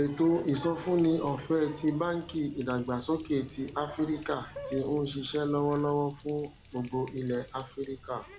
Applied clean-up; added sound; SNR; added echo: none; Water tap, faucet; 18 dB; none.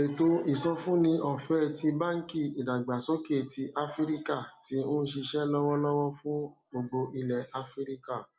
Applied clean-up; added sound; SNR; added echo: none; none; none; none.